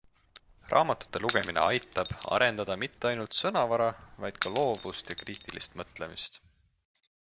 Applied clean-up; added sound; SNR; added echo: none; Shatter / Crushing; 11 dB; none.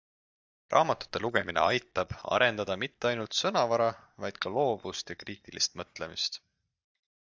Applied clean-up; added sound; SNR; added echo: neural mask model DeepFilterNet 3.